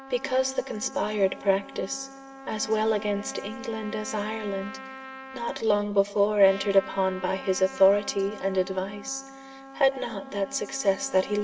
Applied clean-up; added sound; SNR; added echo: none; Trumpet; 16 dB; reverberation time 1.6 s.